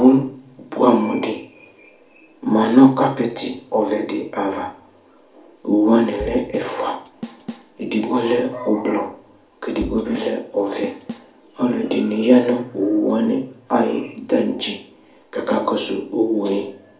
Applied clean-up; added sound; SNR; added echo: none; Drum / Drum kit; 16 dB; reverberation time 0.4 s.